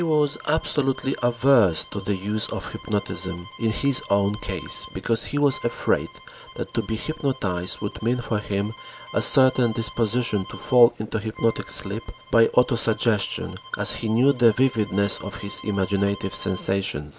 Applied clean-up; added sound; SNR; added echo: none; Bowed string instrument; 19 dB; none.